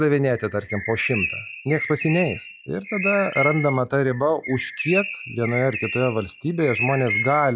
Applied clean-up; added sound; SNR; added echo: classical method log-MMSE.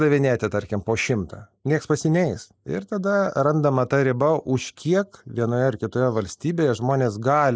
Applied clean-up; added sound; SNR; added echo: neural mask model Resemble Enhance denoiser.